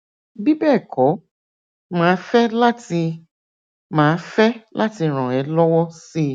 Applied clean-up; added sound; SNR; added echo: none; none; none; none.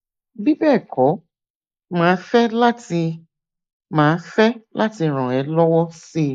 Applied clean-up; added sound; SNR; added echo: neural mask model Resemble Enhance denoiser.